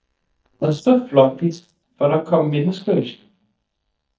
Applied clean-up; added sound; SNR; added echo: neural mask model DeepFilterNet 3.